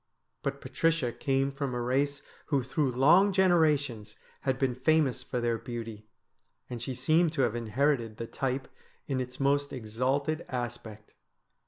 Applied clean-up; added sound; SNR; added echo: none; none; none; none.